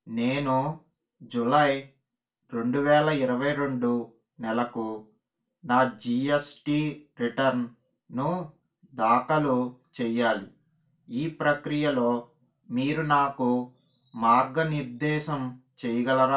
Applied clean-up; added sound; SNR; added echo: none; none; none; reverberation time 0.2 s.